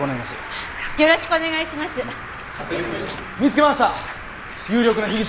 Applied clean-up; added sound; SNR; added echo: none; Bird; 11 dB; none.